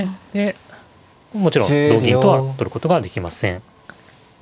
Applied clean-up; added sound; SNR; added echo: none; none; none; none.